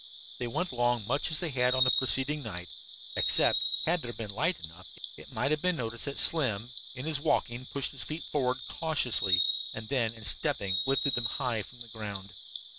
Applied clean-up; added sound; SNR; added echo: none; Bird vocalization, bird call, bird song; 2 dB; none.